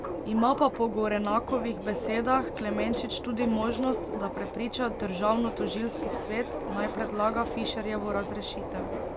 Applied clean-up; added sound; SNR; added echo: none; Subway, metro, underground; 5 dB; none.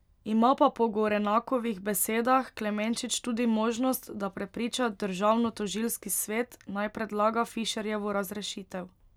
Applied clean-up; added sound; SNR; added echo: none; none; none; none.